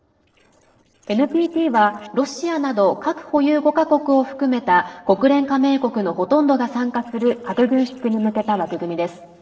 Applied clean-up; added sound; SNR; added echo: neural separator model SepFormer DNS4.